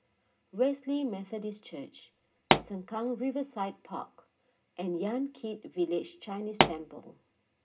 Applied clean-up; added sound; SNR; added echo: none; Explosion; -4 dB; reverberation time 0.2 s.